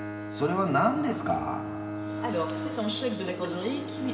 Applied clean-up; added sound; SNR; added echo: none; Bowed string instrument; 6 dB; reverberation time 2.0 s.